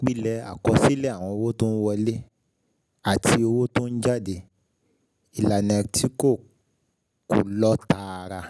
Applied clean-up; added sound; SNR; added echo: none; none; none; none.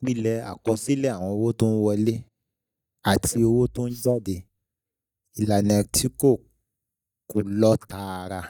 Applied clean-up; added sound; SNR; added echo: neural mask model DeepFilterNet 3.